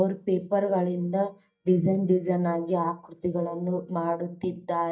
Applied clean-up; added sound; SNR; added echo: neural mask model DeepFilterNet 3.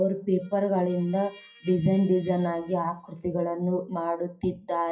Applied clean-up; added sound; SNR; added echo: classical method WPE with log-MMSE.